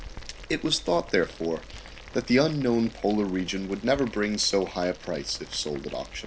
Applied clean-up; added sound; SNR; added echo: none; Boiling; 16 dB; none.